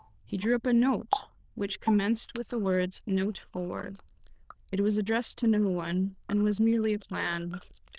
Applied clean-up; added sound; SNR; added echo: neural diffusion model UNIVERSE++.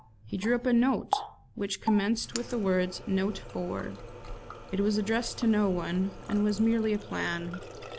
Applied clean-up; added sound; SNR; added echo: none; Water tap, faucet; 12 dB; none.